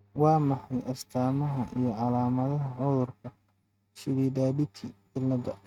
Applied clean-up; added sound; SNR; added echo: neural mask model RNNoise.